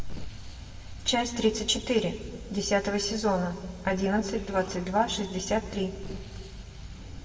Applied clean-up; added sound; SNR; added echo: none; Explosion; 18 dB; reverberation time 1.5 s.